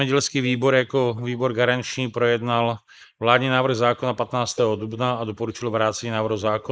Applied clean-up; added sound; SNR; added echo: neural mask model Resemble Enhance denoiser.